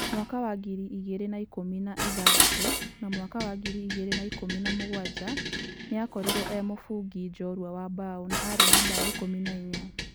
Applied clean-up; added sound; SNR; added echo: none; Dishes, pots, and pans; -3 dB; none.